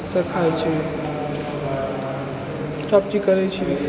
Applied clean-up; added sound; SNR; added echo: none; none; none; none.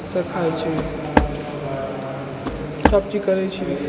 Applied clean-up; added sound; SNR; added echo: none; Walk, footsteps; -1 dB; none.